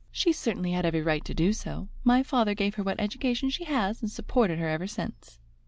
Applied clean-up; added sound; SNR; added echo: none; none; none; none.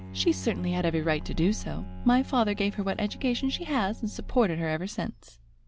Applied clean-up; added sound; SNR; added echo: none; Bowed string instrument; 15 dB; none.